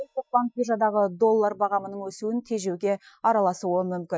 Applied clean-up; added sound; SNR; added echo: classical method Wiener filter.